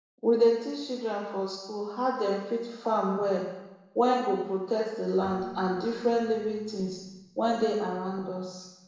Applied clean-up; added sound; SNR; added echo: neural separator model SepFormer DNS4.